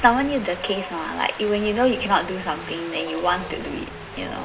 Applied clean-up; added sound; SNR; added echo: none; Wind; 12 dB; reverberation time 0.2 s.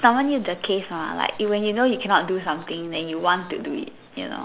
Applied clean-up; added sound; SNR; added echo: none; none; none; none.